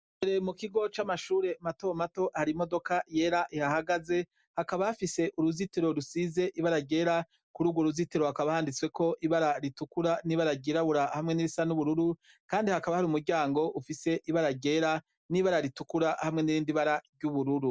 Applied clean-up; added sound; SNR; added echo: none; none; none; none.